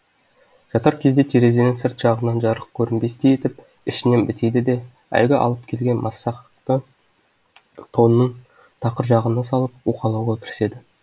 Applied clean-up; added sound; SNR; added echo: none; none; none; none.